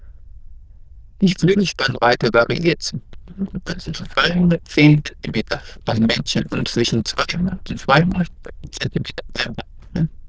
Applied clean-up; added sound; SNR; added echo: neural diffusion model UNIVERSE++.